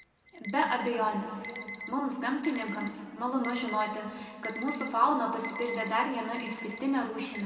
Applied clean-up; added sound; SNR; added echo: none; Alarm; 5 dB; reverberation time 2.0 s.